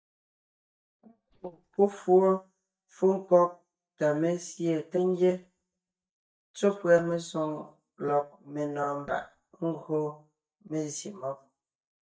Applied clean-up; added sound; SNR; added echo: neural mask model DeepFilterNet 3.